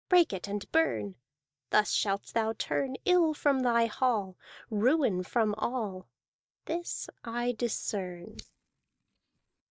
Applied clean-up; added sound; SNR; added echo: neural mask model DeepFilterNet 3.